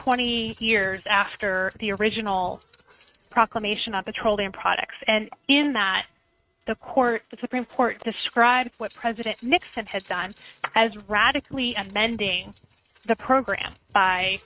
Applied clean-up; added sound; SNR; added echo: neural mask model RNNoise.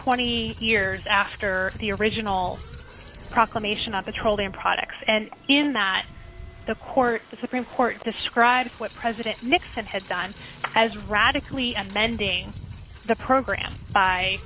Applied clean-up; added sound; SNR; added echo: none; Rain; 16 dB; none.